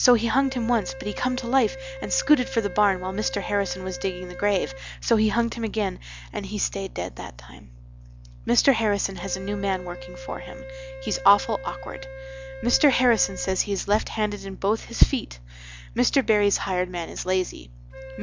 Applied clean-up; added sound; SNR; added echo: none; Wind instrument, woodwind instrument; 16 dB; none.